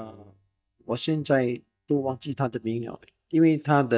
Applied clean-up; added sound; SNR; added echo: neural mask model DeepFilterNet 3.